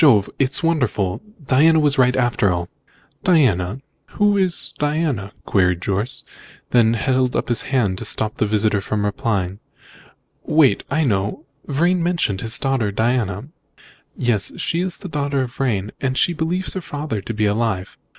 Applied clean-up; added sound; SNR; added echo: none; none; none; none.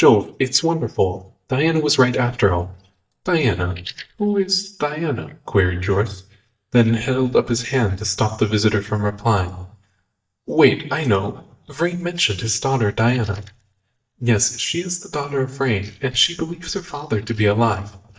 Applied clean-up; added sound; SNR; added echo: neural mask model DeepFilterNet 3.